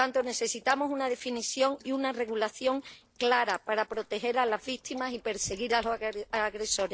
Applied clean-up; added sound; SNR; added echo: neural separator model SepFormer DNS4.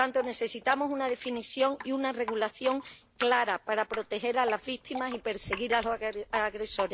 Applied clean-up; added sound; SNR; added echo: none; Drip; 13 dB; none.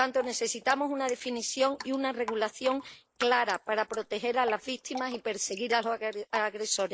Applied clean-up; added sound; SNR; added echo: neural mask model Resemble Enhance denoiser.